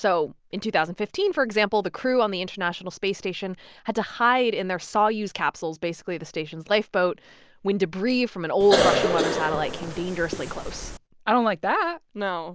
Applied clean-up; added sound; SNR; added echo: none; Cough; 0 dB; none.